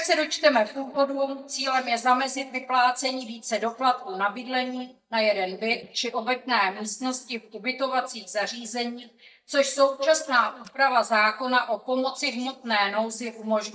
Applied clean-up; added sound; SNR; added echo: neural mask model DeepFilterNet 3.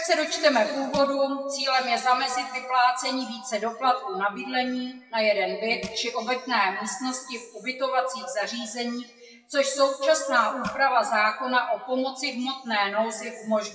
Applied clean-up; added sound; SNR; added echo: classical method WPE with log-MMSE.